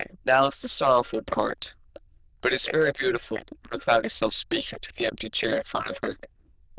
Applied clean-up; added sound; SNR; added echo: neural diffusion model UNIVERSE++.